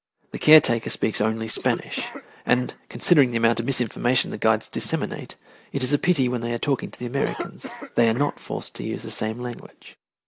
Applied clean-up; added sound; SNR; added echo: neural mask model Resemble Enhance denoiser.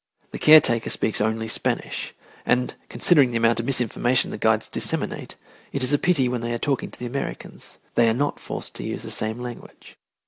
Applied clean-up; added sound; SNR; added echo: none; none; none; none.